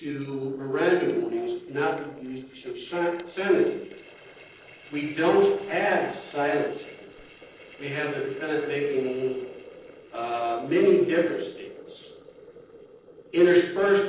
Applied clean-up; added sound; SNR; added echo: neural separator model SepFormer DNS4.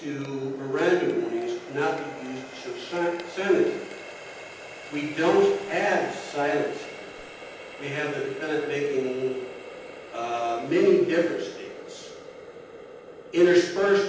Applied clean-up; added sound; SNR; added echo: none; Water tap, faucet; 15 dB; reverberation time 0.9 s.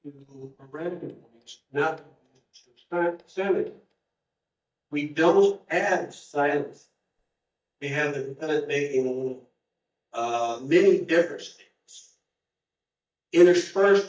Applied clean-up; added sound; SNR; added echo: neural mask model DeepFilterNet 3.